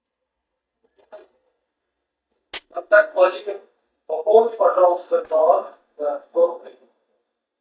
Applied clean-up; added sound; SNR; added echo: neural mask model DeepFilterNet 3.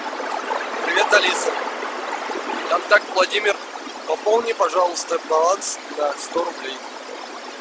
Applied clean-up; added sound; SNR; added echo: none; none; none; none.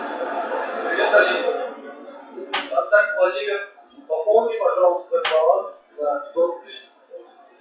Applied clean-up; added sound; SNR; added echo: classical method WPE with log-MMSE.